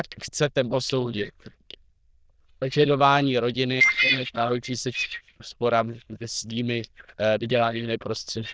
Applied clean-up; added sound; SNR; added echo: neural diffusion model UNIVERSE++.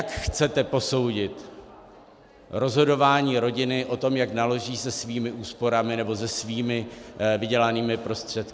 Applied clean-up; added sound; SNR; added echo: none; none; none; none.